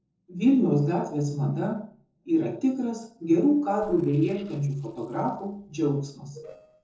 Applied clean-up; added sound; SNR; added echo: neural separator model SepFormer DNS4.